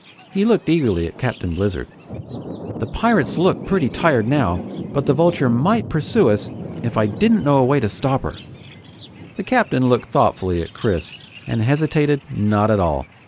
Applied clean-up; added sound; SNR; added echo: none; Thunder; 14 dB; none.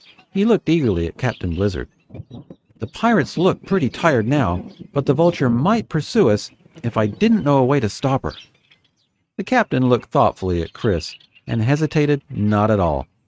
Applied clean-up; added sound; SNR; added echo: neural mask model RNNoise.